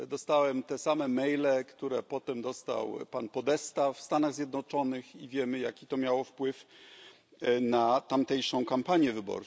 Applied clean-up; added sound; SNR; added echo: none; none; none; none.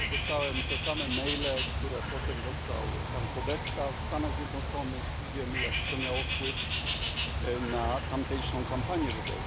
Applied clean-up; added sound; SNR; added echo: none; Bird; -5 dB; none.